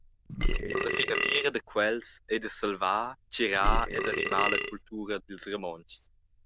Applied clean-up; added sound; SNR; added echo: neural diffusion model UNIVERSE++.